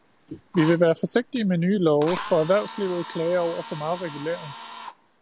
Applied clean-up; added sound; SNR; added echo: none; Drill; 14 dB; none.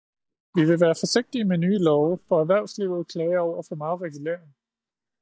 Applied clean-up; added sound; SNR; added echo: neural mask model DeepFilterNet 3.